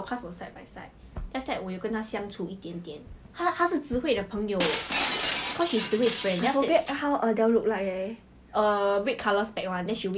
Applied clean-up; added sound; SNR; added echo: none; Shatter; 6 dB; none.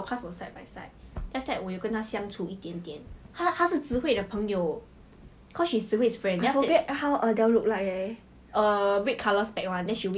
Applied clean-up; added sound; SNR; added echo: none; none; none; none.